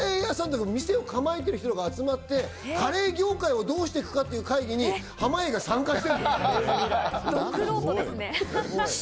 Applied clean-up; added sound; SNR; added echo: none; none; none; none.